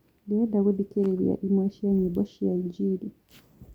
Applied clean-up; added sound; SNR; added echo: none; none; none; none.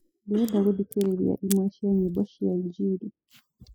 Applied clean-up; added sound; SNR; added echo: classical method spectral subtraction.